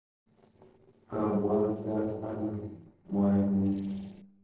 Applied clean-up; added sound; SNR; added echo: neural separator model SepFormer DNS4.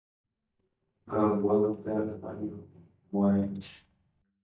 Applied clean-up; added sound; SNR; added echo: neural mask model DeepFilterNet 3.